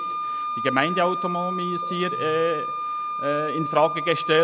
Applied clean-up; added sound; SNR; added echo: none; Wind instrument, woodwind instrument; 3 dB; none.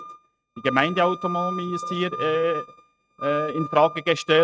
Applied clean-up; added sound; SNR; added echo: neural mask model RNNoise.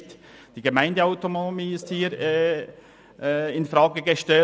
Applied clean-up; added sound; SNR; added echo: none; none; none; none.